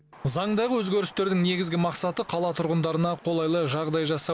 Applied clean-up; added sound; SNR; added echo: none; none; none; none.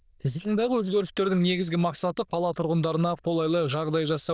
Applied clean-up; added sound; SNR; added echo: neural diffusion model UNIVERSE++.